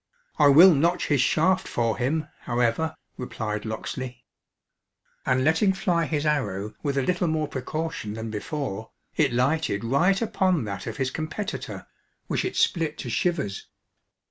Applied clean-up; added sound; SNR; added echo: none; none; none; none.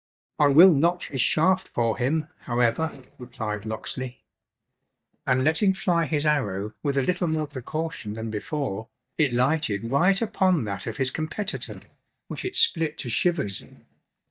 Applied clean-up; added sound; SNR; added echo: neural mask model DeepFilterNet 3.